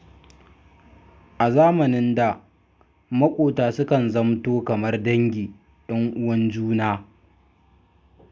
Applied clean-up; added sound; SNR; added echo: none; none; none; none.